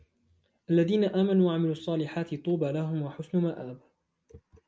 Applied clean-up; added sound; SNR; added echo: none; none; none; none.